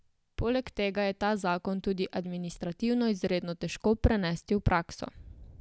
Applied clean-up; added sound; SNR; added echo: none; none; none; none.